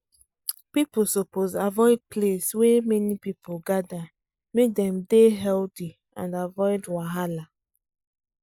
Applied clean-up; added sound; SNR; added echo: neural mask model Resemble Enhance denoiser.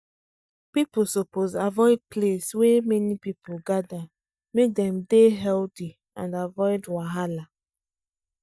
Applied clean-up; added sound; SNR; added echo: neural mask model DeepFilterNet 3.